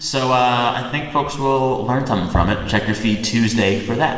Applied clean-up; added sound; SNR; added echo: none; none; none; reverberation time 1.6 s.